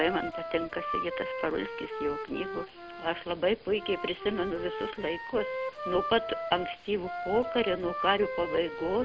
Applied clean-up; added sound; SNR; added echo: none; Wind instrument, woodwind instrument; 6 dB; none.